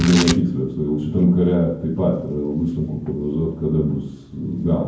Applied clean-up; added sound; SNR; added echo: none; Tearing; 14 dB; reverberation time 0.9 s.